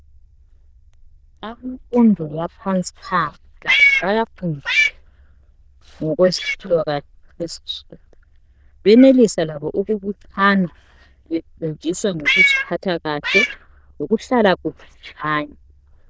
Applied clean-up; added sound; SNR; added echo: neural diffusion model UNIVERSE++.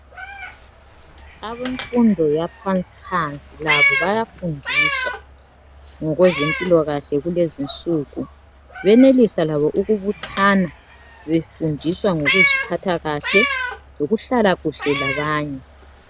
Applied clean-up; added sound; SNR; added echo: none; Meow; 6 dB; none.